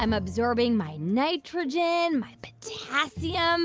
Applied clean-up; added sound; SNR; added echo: none; none; none; none.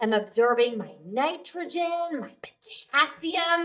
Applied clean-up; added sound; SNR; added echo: neural mask model DeepFilterNet 3.